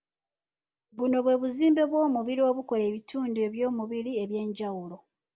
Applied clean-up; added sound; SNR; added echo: none; none; none; none.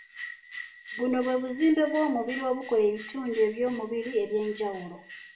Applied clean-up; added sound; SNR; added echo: none; Bell; 16 dB; reverberation time 0.4 s.